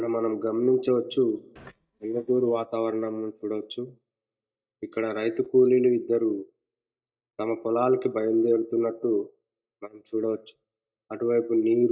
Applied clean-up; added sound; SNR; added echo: neural mask model DeepFilterNet 3.